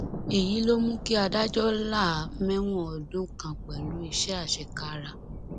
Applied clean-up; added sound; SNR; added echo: none; Thunder; 9 dB; none.